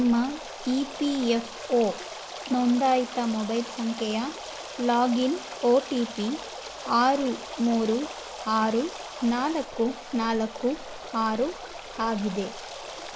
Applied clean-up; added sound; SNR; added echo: none; Stream; 12 dB; none.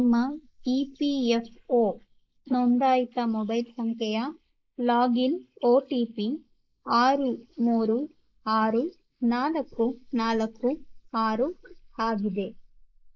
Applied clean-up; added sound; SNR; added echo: neural mask model Resemble Enhance denoiser.